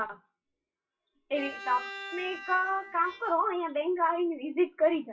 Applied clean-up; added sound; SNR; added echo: classical method WPE with log-MMSE.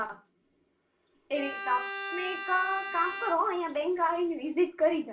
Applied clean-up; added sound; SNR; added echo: none; Bowed string instrument; 8 dB; reverberation time 0.3 s.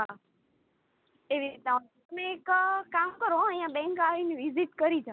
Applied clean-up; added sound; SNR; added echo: none; none; none; none.